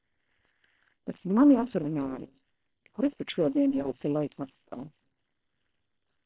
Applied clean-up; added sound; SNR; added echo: neural separator model SepFormer WHAM!.